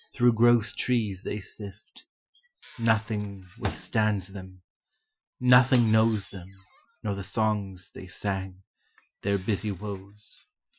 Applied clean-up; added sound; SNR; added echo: classical method Wiener filter.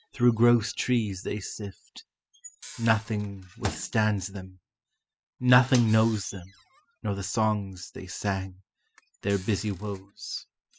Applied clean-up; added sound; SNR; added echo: classical method spectral subtraction.